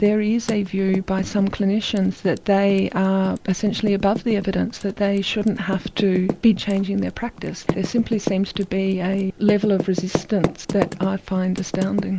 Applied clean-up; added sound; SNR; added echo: none; Typing; 10 dB; none.